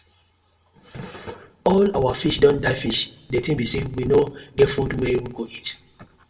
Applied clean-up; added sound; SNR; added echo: none; none; none; reverberation time 0.4 s.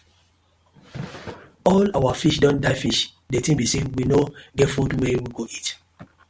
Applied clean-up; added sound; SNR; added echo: none; none; none; none.